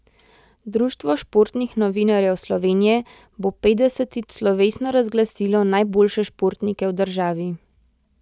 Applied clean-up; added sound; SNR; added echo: none; none; none; none.